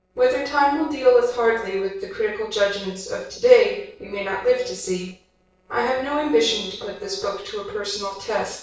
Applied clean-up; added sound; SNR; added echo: neural separator model SepFormer DNS4.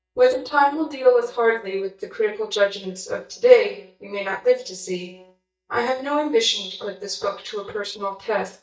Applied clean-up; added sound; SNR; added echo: neural mask model DeepFilterNet 3.